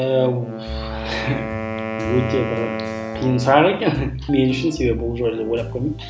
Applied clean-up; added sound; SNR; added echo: none; Wind instrument, woodwind instrument; 9 dB; none.